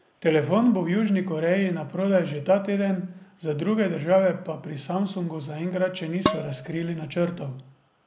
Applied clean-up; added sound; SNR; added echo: none; Dishes, pots, and pans; 6 dB; none.